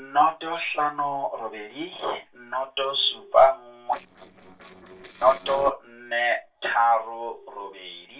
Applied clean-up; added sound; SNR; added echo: neural separator model SepFormer DNS4.